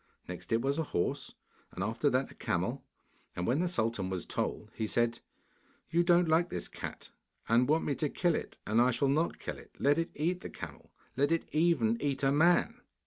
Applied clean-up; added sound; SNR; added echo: none; none; none; none.